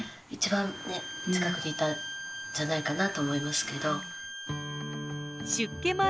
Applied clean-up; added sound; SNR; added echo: none; Bowed string instrument; 9 dB; none.